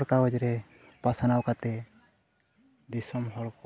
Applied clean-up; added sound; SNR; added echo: none; none; none; none.